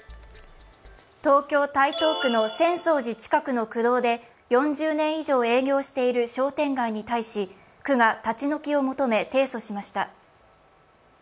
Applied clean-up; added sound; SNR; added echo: none; none; none; none.